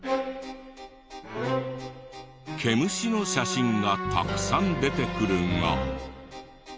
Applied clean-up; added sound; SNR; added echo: none; none; none; none.